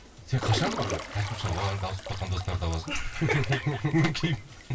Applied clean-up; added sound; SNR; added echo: none; Drip / Trickle, dribble / Water / Splash, splatter; 10 dB; reverberation time 0.2 s.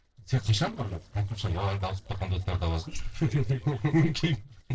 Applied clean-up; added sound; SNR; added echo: neural separator model SepFormer DNS4.